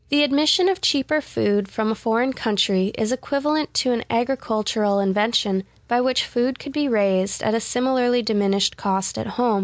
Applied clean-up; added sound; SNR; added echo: none; none; none; none.